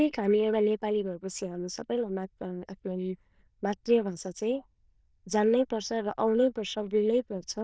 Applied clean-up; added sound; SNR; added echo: neural diffusion model UNIVERSE++.